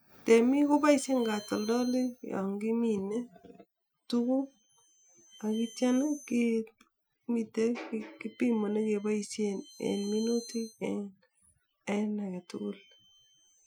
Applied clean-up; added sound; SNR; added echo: classical method Wiener filter.